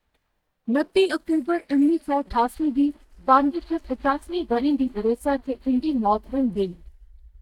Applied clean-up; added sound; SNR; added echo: neural mask model DeepFilterNet 3.